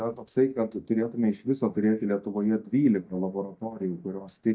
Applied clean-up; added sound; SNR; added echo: neural mask model DeepFilterNet 3.